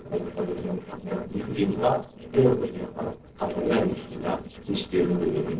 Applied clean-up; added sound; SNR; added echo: neural separator model SepFormer DNS4.